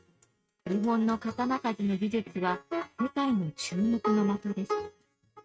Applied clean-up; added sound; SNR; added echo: neural mask model RNNoise.